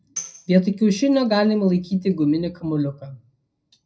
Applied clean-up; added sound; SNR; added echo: none; Tambourine; 18 dB; reverberation time 0.3 s.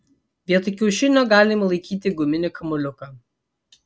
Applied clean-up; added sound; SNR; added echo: none; none; none; none.